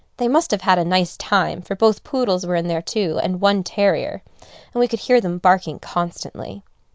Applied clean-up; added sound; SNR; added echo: none; none; none; none.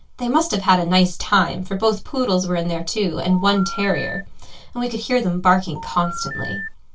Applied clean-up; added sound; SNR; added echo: none; Telephone; 10 dB; reverberation time 0.2 s.